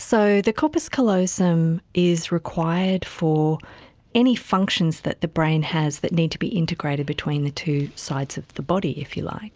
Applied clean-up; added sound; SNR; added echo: none; none; none; none.